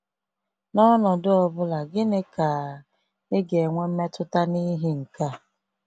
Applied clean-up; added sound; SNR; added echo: none; none; none; none.